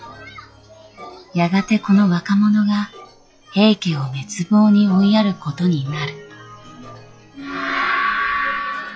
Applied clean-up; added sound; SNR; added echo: classical method log-MMSE.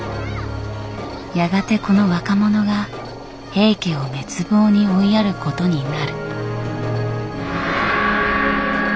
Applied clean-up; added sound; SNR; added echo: none; Thump, thud + Alarm; 16 dB; none.